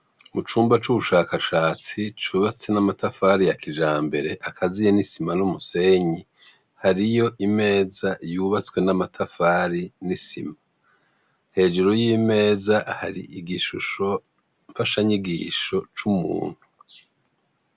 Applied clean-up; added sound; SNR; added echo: none; none; none; none.